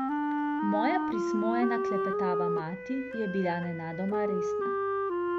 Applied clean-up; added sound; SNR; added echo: none; Wind instrument, woodwind instrument; -2 dB; none.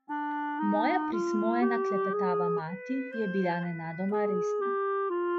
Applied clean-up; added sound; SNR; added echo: classical method Wiener filter.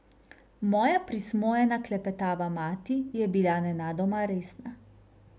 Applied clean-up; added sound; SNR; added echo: none; none; none; none.